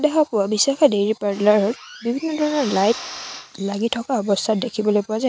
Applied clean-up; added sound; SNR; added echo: none; Drill; 18 dB; none.